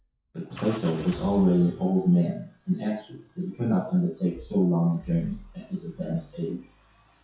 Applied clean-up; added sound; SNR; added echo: classical method WPE with log-MMSE.